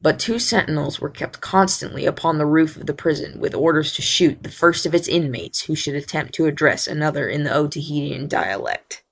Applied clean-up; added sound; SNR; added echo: neural mask model Resemble Enhance denoiser.